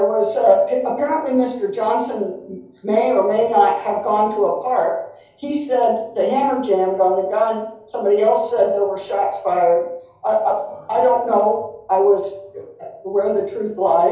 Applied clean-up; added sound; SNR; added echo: none; none; none; reverberation time 2.8 s.